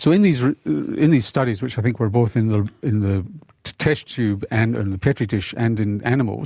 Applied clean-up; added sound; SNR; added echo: none; none; none; none.